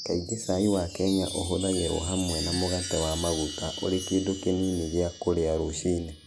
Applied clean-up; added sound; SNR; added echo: none; Chime; 9 dB; none.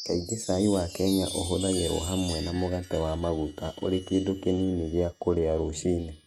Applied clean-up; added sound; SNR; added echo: neural mask model RNNoise.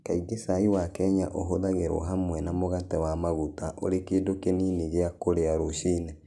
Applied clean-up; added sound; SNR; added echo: none; none; none; none.